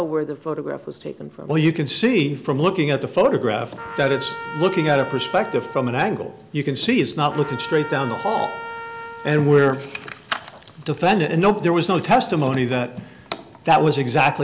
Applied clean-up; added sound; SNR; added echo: none; Trumpet; 13 dB; none.